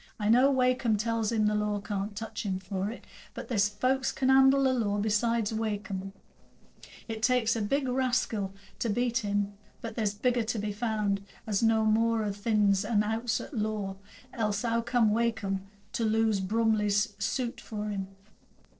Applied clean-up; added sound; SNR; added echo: neural separator model SepFormer DNS4.